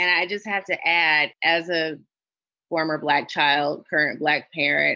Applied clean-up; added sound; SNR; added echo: none; none; none; none.